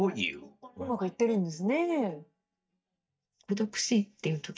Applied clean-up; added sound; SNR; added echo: neural mask model DeepFilterNet 3.